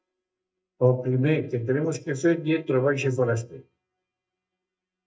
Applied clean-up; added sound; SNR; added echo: neural mask model DeepFilterNet 3.